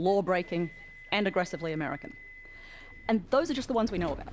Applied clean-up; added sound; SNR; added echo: none; Subway, metro, underground; 16 dB; none.